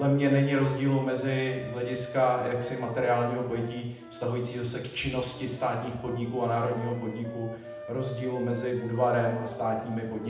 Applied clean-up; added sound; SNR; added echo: none; Wind instrument, woodwind instrument; 14 dB; reverberation time 0.8 s.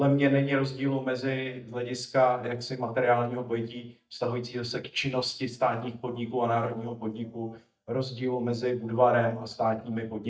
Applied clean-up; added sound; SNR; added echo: neural mask model DeepFilterNet 3.